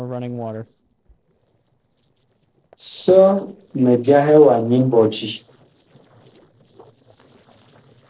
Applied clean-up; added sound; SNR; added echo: neural separator model SepFormer DNS4.